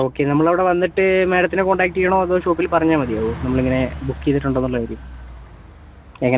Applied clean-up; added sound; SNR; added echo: none; Bus; 15 dB; none.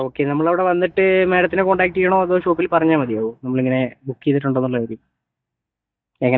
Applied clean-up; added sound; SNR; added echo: neural mask model DeepFilterNet 3.